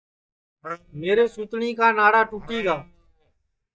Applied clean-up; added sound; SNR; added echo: neural mask model DeepFilterNet 3.